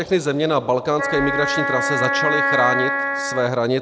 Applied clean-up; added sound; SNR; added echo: none; Wind instrument, woodwind instrument; 1 dB; none.